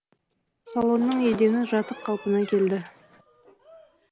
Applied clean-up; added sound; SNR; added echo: none; Gasp + Squeak; 17 dB; none.